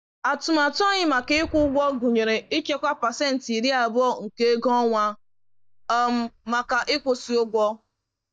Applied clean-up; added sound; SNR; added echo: neural mask model DeepFilterNet 3.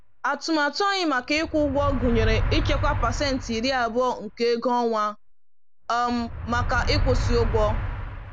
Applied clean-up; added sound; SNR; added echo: none; Motor vehicle (road); 3 dB; none.